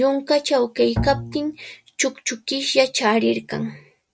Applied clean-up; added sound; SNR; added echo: neural mask model RNNoise.